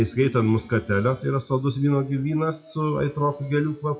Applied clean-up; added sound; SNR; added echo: classical method WPE with log-MMSE.